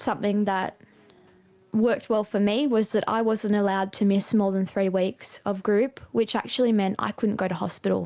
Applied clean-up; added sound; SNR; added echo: none; none; none; none.